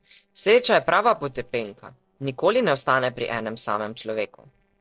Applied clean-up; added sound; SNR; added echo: neural separator model SepFormer DNS4.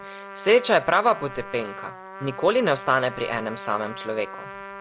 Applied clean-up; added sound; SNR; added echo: none; Trumpet; 14 dB; none.